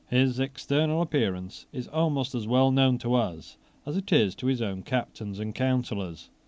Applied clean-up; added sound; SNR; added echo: none; none; none; none.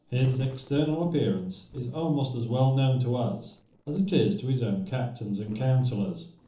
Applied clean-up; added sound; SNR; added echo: neural separator model SepFormer DNS4.